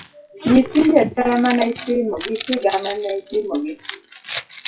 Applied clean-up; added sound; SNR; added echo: classical method WPE with log-MMSE.